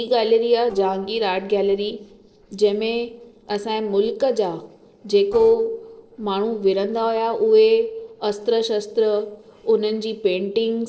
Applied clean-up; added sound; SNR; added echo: neural separator model SepFormer DNS4.